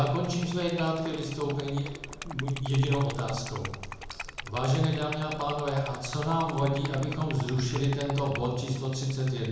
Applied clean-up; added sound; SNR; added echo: none; Liquid; 12 dB; reverberation time 0.9 s.